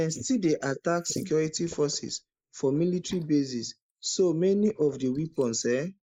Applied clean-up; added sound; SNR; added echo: neural mask model Resemble Enhance denoiser.